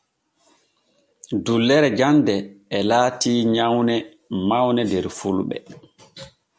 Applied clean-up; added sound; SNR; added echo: none; none; none; none.